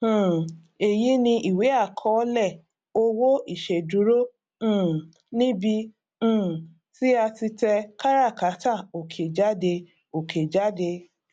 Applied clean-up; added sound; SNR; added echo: none; none; none; none.